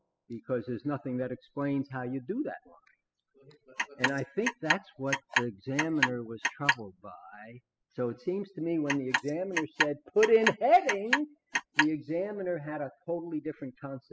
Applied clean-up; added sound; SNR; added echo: classical method spectral subtraction.